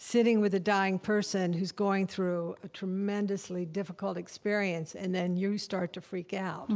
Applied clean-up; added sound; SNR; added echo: none; none; none; none.